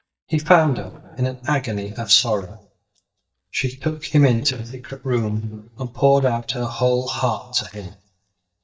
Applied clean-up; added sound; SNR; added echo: neural mask model DeepFilterNet 3.